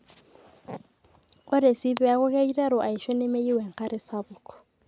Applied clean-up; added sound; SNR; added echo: none; none; none; none.